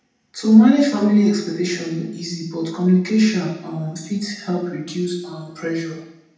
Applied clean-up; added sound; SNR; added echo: none; Bowed string instrument; 19 dB; reverberation time 0.8 s.